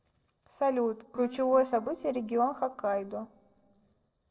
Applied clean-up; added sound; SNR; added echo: neural separator model SepFormer DNS4.